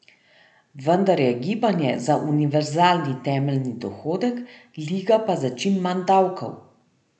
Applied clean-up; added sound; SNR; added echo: none; none; none; none.